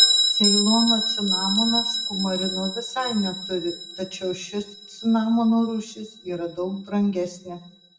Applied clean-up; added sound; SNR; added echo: none; Bell; 1 dB; reverberation time 0.5 s.